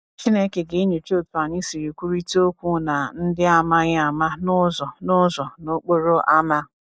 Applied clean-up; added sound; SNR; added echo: none; none; none; none.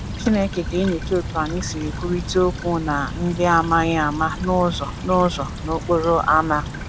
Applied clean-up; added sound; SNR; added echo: none; Stream / Trickle, dribble; 8 dB; none.